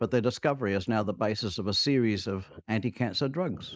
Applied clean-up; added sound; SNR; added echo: neural mask model Resemble Enhance denoiser.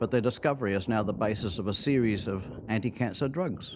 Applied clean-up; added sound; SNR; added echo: none; Thunder; 15 dB; none.